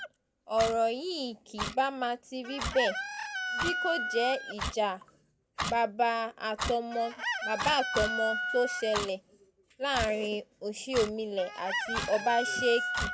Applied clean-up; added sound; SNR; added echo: none; Clock + Chicken, rooster; 4 dB; none.